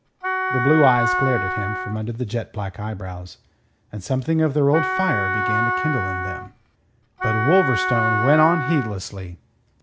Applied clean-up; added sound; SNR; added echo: none; Wind instrument, woodwind instrument; 1 dB; none.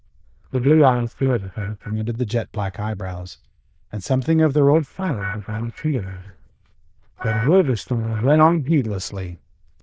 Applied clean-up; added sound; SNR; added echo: neural diffusion model UNIVERSE++.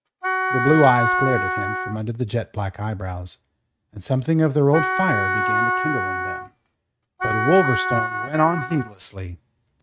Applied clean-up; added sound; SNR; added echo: neural mask model RNNoise.